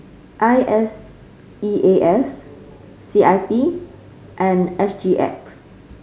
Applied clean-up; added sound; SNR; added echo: none; none; none; none.